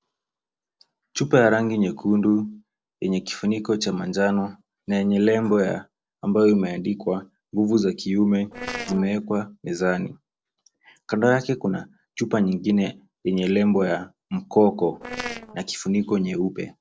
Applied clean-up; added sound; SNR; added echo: neural separator model SepFormer DNS4.